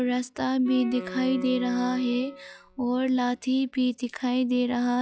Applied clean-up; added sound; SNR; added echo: classical method log-MMSE.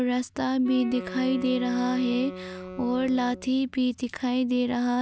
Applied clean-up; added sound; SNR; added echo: none; Wind instrument, woodwind instrument; 13 dB; none.